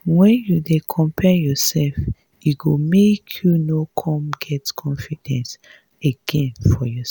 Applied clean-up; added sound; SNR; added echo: none; none; none; none.